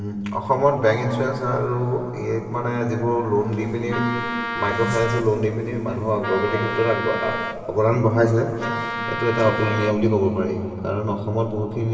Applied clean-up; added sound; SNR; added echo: none; Wind instrument, woodwind instrument; 7 dB; reverberation time 2.8 s.